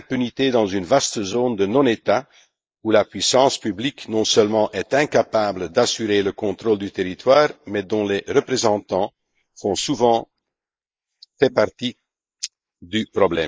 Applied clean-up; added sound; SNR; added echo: neural mask model Resemble Enhance denoiser.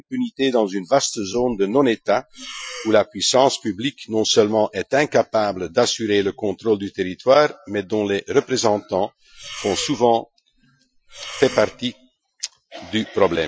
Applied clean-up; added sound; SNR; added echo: classical method Wiener filter.